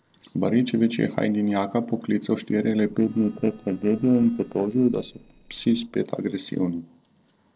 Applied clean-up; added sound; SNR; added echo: neural separator model SepFormer DNS4.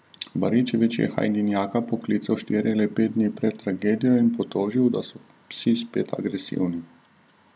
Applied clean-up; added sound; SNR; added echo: none; none; none; none.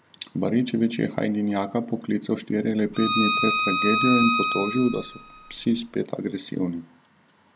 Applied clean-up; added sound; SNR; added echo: none; Bowed string instrument; 0 dB; none.